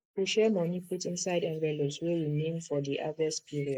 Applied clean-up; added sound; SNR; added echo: neural mask model Resemble Enhance denoiser.